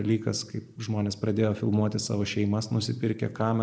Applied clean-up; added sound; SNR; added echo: neural mask model Resemble Enhance denoiser.